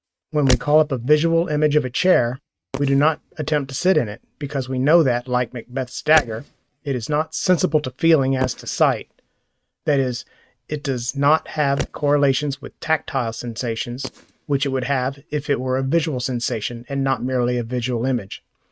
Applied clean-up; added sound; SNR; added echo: neural mask model RNNoise.